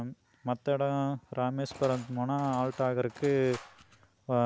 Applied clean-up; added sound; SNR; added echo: none; Engine; 19 dB; none.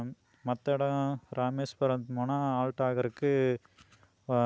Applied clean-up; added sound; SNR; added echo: none; none; none; none.